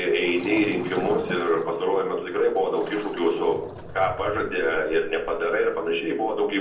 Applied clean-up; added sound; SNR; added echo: none; Waves, surf; 15 dB; reverberation time 0.6 s.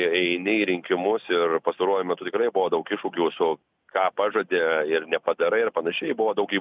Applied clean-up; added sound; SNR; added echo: none; none; none; none.